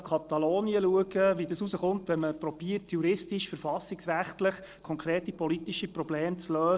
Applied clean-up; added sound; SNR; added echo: neural separator model SepFormer DNS4.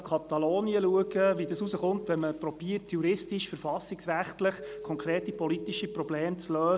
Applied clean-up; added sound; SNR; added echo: none; Telephone; 15 dB; none.